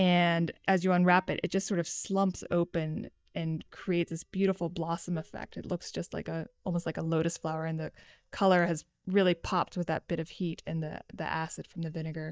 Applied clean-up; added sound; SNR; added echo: neural mask model DeepFilterNet 3.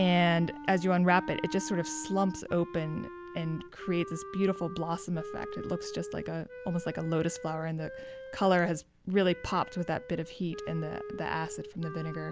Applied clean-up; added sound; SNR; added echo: none; Wind instrument, woodwind instrument; 12 dB; none.